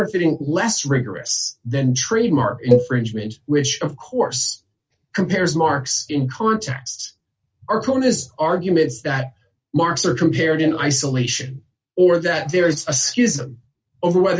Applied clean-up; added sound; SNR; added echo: neural mask model RNNoise.